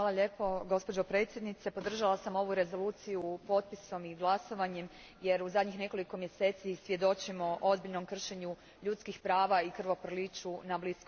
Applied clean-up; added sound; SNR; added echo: none; none; none; none.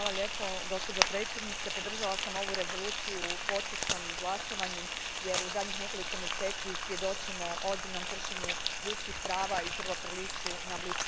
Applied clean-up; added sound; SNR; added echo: none; Frying (food); -3 dB; none.